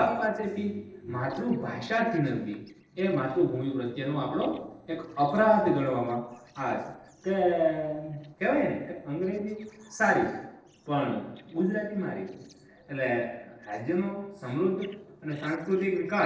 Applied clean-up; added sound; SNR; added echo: neural separator model SepFormer DNS4.